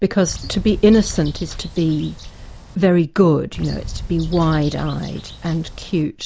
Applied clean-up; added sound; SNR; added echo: none; Bird; 12 dB; none.